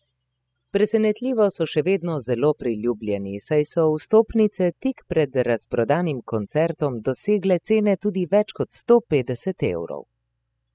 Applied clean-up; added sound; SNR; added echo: classical method spectral subtraction.